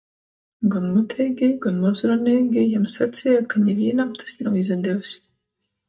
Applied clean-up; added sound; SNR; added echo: neural mask model DeepFilterNet 3.